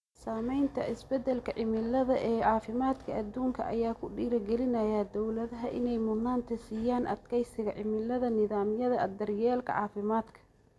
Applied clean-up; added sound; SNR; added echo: none; none; none; none.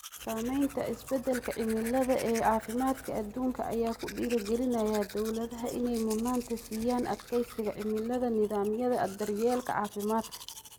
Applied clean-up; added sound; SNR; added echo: none; Domestic sounds, home sounds; 16 dB; none.